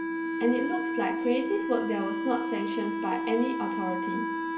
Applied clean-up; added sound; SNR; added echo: none; Wind instrument, woodwind instrument; 0 dB; reverberation time 0.1 s.